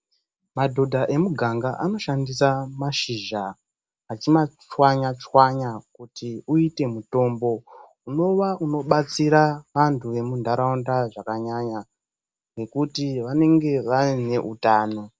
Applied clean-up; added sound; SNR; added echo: none; none; none; none.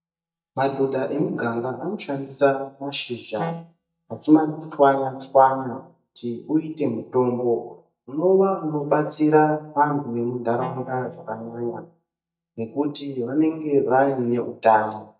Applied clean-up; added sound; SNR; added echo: neural mask model DeepFilterNet 3.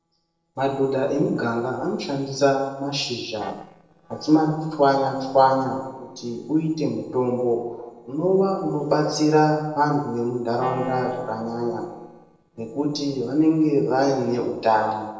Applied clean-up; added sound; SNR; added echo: neural separator model SepFormer DNS4.